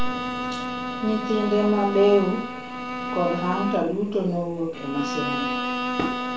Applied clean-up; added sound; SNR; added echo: none; Bowed string instrument; 5 dB; reverberation time 0.3 s.